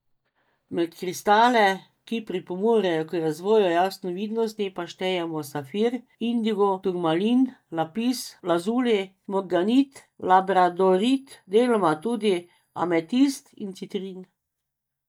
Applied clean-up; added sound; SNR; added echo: neural mask model DeepFilterNet 3.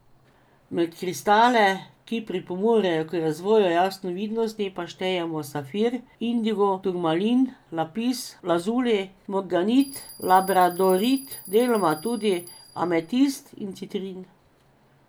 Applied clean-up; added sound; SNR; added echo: none; Bell; 17 dB; none.